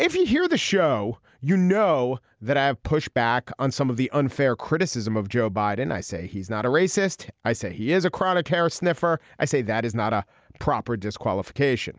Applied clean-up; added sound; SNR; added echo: none; none; none; none.